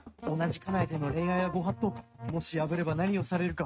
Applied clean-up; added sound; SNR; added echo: neural mask model RNNoise.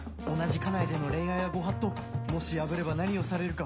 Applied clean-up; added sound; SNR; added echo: none; Wind instrument, woodwind instrument; 12 dB; none.